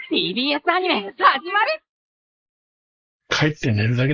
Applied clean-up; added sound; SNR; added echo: neural mask model Resemble Enhance denoiser.